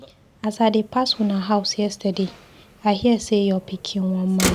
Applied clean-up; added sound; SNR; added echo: none; Motor vehicle (road); 12 dB; none.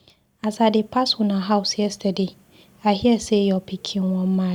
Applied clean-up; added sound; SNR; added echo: none; none; none; none.